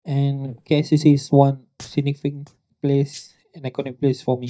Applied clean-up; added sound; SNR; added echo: neural mask model DeepFilterNet 3.